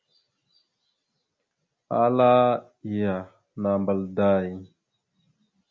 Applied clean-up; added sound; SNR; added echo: none; none; none; none.